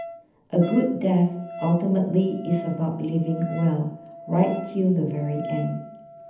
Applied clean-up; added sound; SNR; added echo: none; Wind instrument, woodwind instrument; 13 dB; reverberation time 0.8 s.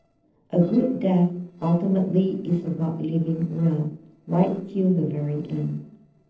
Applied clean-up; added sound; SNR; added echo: neural separator model SepFormer DNS4.